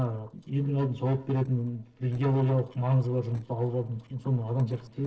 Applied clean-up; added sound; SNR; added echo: neural separator model SepFormer DNS4.